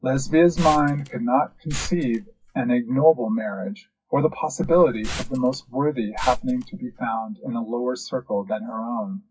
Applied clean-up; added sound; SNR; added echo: classical method WPE with log-MMSE.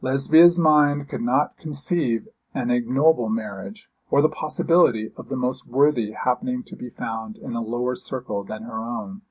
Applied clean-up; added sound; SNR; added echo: none; none; none; none.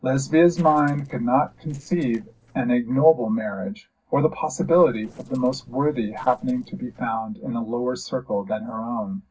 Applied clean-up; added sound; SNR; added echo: neural separator model SepFormer DNS4.